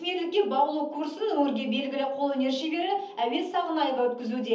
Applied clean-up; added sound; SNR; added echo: none; none; none; reverberation time 0.7 s.